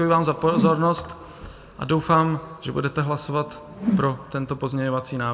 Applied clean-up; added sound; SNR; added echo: none; Whoosh, swoosh, swish; 5 dB; reverberation time 0.5 s.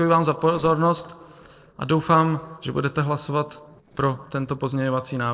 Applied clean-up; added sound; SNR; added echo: neural separator model SepFormer DNS4.